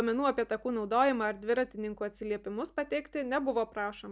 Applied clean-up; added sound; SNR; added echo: none; none; none; none.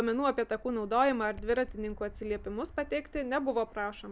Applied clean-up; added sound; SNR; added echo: none; Fixed-wing aircraft, airplane; 17 dB; none.